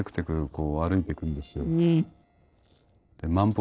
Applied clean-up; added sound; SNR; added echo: neural separator model SepFormer DNS4.